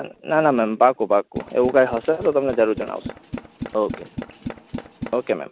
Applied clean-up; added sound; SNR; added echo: none; Tools; 12 dB; none.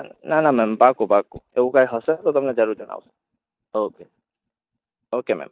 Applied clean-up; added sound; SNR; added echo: neural mask model DeepFilterNet 3.